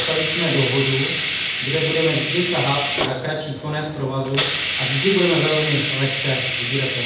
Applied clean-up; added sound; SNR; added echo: none; Hiss; 1 dB; reverberation time 0.8 s.